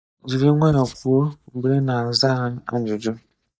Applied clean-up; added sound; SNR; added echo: neural mask model DeepFilterNet 3.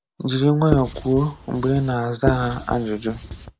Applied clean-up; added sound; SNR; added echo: none; Writing; 8 dB; none.